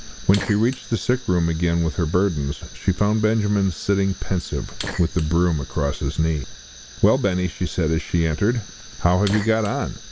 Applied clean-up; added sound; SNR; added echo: none; Fire; 17 dB; none.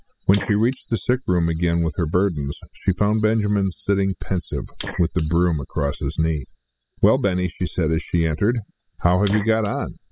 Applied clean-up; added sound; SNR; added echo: classical method spectral subtraction.